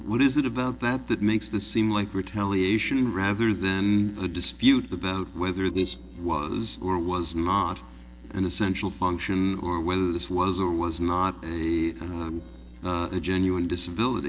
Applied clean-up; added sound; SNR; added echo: neural separator model SepFormer DNS4.